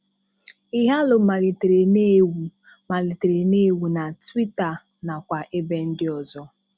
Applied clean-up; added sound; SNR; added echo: none; none; none; none.